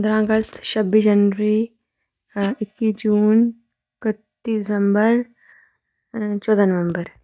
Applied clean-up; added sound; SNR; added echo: neural mask model DeepFilterNet 3.